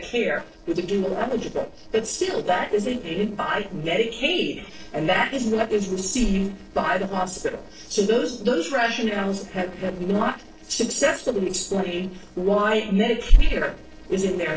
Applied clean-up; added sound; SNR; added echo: neural separator model SepFormer DNS4.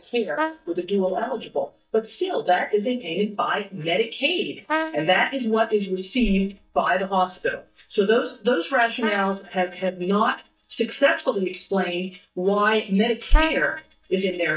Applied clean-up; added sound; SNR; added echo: neural mask model DeepFilterNet 3.